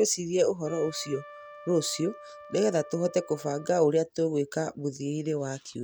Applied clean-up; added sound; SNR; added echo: none; Trumpet; 19 dB; none.